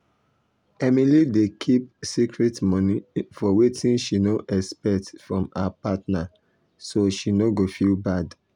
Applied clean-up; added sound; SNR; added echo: none; none; none; none.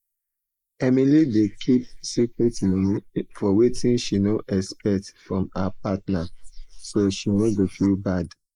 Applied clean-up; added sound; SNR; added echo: neural mask model Resemble Enhance denoiser.